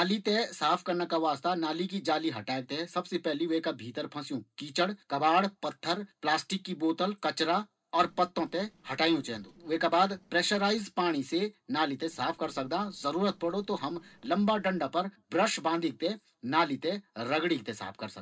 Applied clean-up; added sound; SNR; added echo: neural separator model SepFormer DNS4.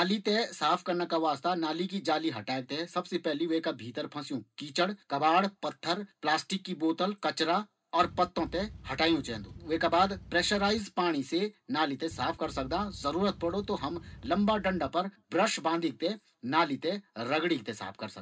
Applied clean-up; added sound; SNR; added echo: none; Boat, Water vehicle; 17 dB; reverberation time 0.2 s.